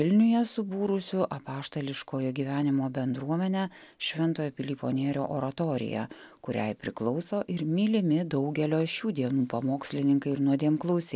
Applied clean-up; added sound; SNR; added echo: none; none; none; none.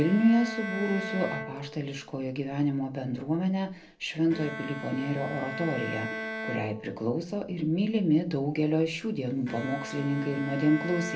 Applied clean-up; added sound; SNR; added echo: none; Bowed string instrument; 11 dB; reverberation time 0.3 s.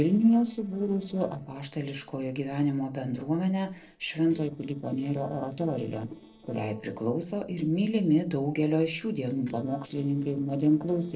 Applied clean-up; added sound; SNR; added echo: neural separator model SepFormer DNS4.